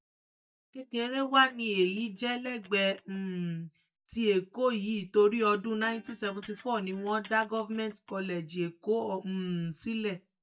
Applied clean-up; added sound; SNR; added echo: neural mask model DeepFilterNet 3.